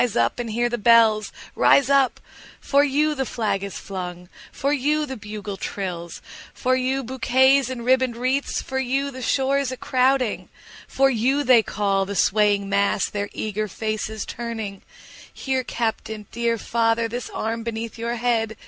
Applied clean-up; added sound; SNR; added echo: none; none; none; none.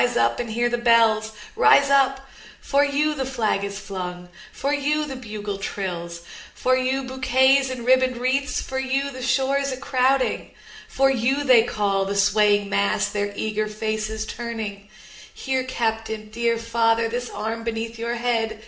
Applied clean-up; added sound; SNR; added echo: none; none; none; reverberation time 0.6 s.